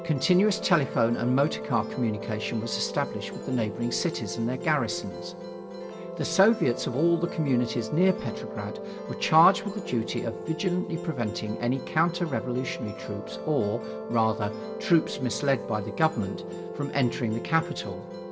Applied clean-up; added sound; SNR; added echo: none; Musical instrument; 9 dB; reverberation time 0.5 s.